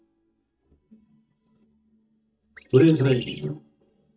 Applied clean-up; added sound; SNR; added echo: neural mask model DeepFilterNet 3.